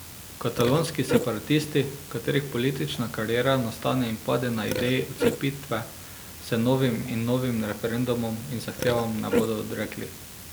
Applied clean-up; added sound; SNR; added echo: none; Burping, eructation; 7 dB; none.